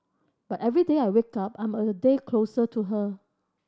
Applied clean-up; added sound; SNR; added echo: none; none; none; none.